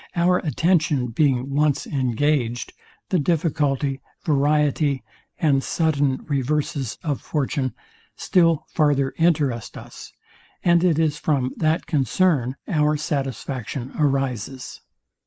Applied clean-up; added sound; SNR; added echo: neural mask model Resemble Enhance denoiser.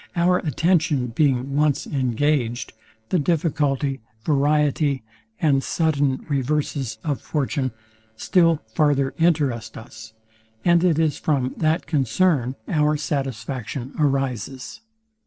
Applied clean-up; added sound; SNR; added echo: neural separator model SepFormer DNS4.